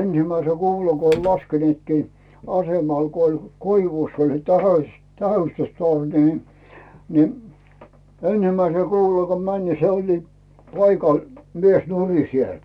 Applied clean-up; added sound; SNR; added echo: none; Typing; 15 dB; none.